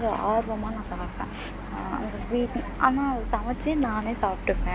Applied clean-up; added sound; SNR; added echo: none; Idling; 6 dB; none.